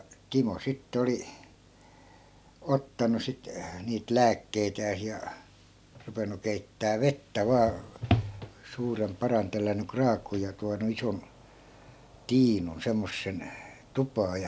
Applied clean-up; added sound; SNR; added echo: none; none; none; none.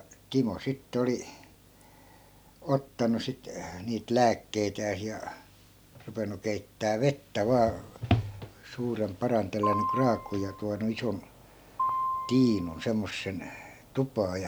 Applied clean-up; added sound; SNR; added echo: none; Piano; 5 dB; none.